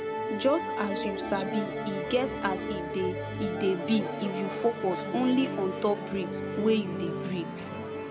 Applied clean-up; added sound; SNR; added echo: none; Musical instrument; 3 dB; none.